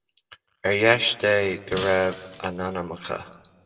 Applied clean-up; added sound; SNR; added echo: none; Shatter; 13 dB; reverberation time 1.1 s.